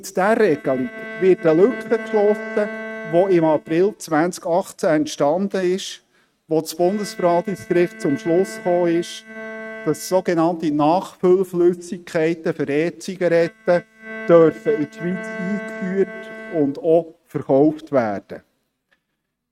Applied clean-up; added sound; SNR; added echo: neural mask model RNNoise.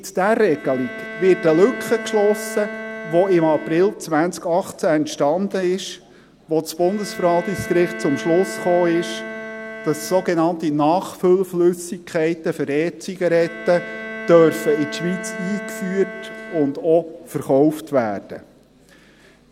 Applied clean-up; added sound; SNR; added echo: none; Bowed string instrument; 14 dB; none.